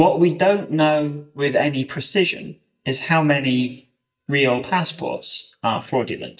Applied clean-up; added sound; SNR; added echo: neural mask model DeepFilterNet 3.